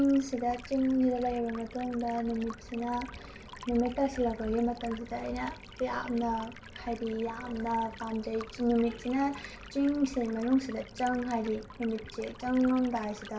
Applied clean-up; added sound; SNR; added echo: none; Stream; 17 dB; reverberation time 0.1 s.